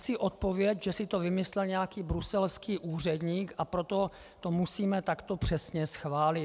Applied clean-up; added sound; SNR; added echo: none; none; none; none.